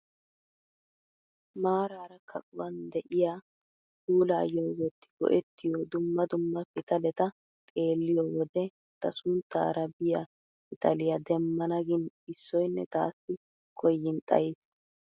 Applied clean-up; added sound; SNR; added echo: none; none; none; none.